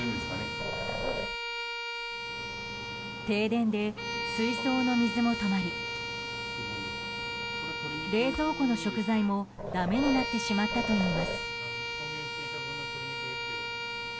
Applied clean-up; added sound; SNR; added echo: none; Bowed string instrument + Growling; 3 dB; none.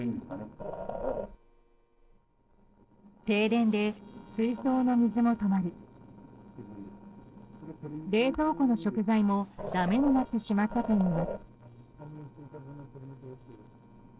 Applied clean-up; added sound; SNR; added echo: neural separator model SepFormer DNS4.